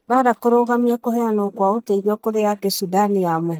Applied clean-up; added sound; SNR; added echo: neural mask model DeepFilterNet 3.